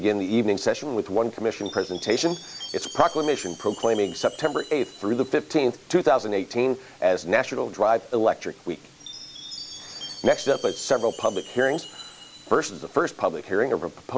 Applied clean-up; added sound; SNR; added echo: none; Chime; 18 dB; none.